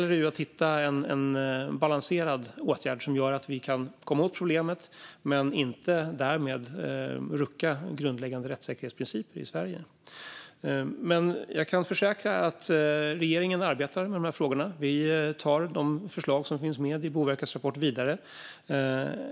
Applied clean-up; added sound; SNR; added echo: none; none; none; none.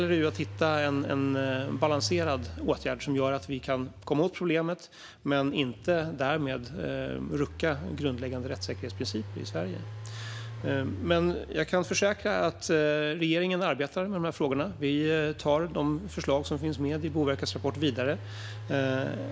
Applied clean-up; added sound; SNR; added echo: none; Engine; 13 dB; none.